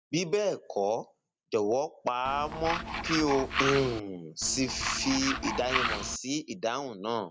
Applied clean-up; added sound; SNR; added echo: none; Tools; 3 dB; none.